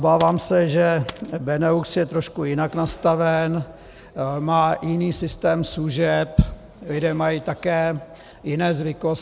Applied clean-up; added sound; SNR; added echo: none; Coin (dropping); 18 dB; none.